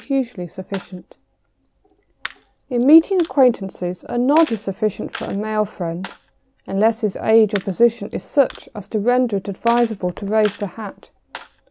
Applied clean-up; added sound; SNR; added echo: none; Coin (dropping); 19 dB; none.